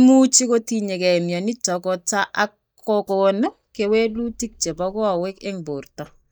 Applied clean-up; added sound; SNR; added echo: neural mask model DeepFilterNet 3.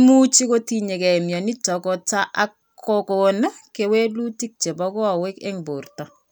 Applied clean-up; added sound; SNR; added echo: none; none; none; none.